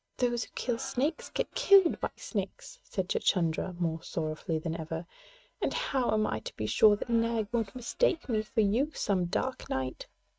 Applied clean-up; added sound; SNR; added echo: neural mask model RNNoise.